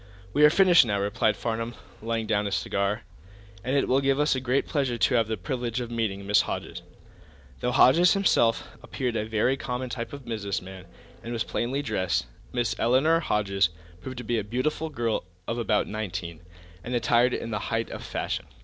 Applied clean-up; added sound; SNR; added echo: none; Vehicle; 20 dB; none.